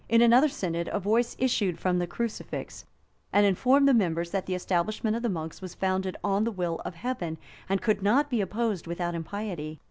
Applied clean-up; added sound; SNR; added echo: none; none; none; none.